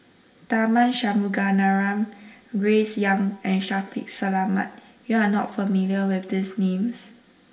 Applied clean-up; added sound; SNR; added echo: none; none; none; reverberation time 0.6 s.